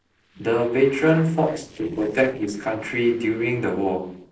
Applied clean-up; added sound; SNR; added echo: neural separator model SepFormer DNS4.